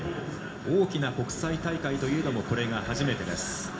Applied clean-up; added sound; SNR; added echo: none; Wind; 16 dB; reverberation time 0.4 s.